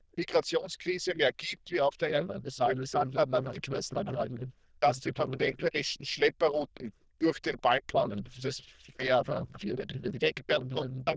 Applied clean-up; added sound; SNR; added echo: neural diffusion model UNIVERSE++.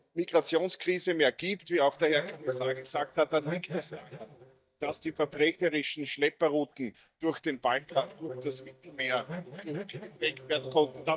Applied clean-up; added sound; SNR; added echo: neural mask model DeepFilterNet 3.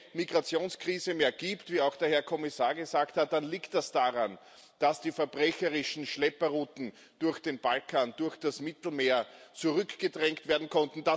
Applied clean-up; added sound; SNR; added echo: none; none; none; none.